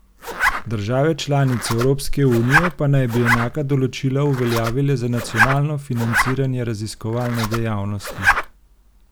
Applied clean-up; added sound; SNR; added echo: none; Zipper (clothing); 4 dB; none.